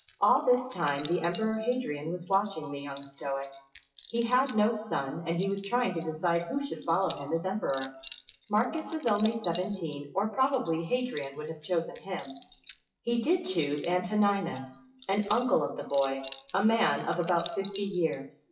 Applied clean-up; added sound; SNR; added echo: classical method WPE with log-MMSE.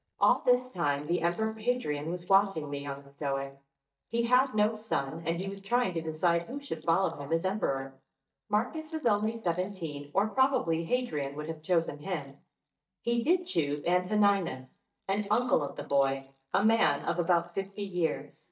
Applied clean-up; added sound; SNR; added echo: neural mask model DeepFilterNet 3.